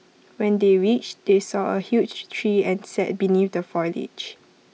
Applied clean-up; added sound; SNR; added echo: none; none; none; none.